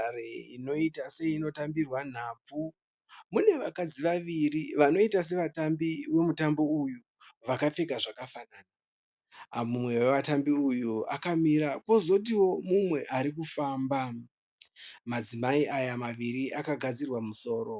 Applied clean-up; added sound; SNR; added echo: none; none; none; none.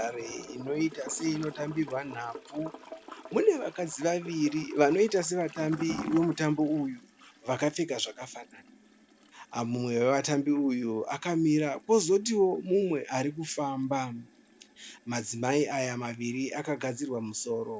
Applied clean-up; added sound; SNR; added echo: none; Toilet flush / Gurgling; 18 dB; none.